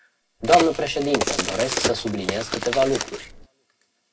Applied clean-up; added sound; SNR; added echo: none; Crack; 4 dB; reverberation time 0.2 s.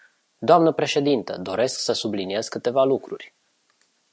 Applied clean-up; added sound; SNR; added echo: none; none; none; none.